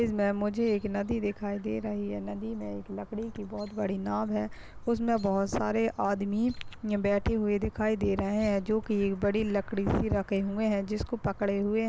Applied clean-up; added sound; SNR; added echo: none; Chirp, tweet; 16 dB; none.